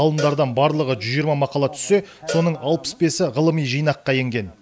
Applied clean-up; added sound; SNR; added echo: none; Cowbell; 16 dB; none.